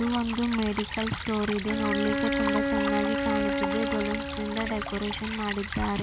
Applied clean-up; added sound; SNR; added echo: none; Stream / Trickle, dribble + Bowed string instrument; 1 dB; none.